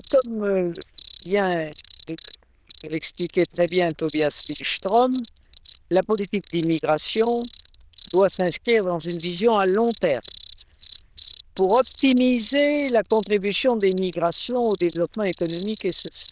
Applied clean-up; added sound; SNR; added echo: neural diffusion model UNIVERSE++.